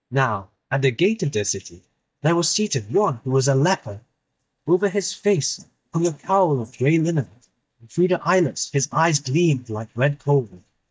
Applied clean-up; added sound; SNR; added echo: neural mask model DeepFilterNet 3.